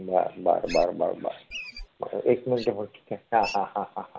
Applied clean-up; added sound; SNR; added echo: none; Wild animals; 16 dB; none.